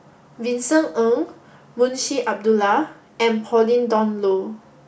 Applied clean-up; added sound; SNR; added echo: none; none; none; none.